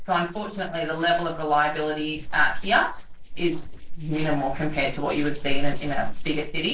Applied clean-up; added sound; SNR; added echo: neural separator model SepFormer DNS4.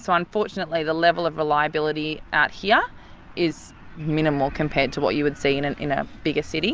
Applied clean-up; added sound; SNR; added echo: none; none; none; none.